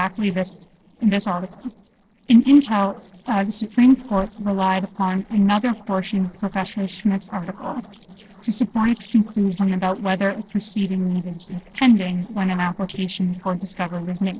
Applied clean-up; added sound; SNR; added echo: neural separator model SepFormer DNS4.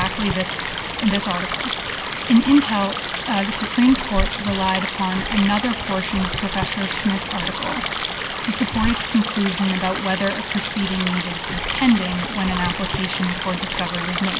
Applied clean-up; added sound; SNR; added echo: none; Stream; 4 dB; none.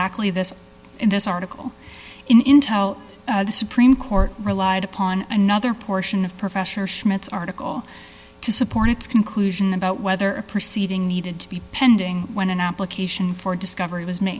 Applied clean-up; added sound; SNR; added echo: none; none; none; none.